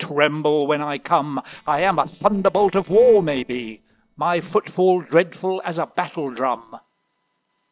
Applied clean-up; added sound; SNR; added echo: neural separator model SepFormer DNS4.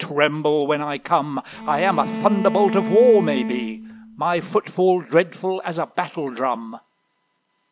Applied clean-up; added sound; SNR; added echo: none; Bowed string instrument; 7 dB; none.